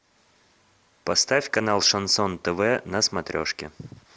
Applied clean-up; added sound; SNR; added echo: none; none; none; none.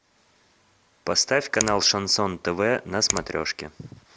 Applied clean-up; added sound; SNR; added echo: none; Finger snapping; 9 dB; none.